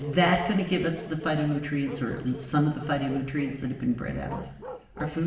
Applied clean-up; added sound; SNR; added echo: none; Bark; 15 dB; reverberation time 1.0 s.